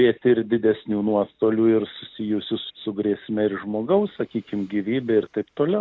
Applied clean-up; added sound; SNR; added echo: none; none; none; none.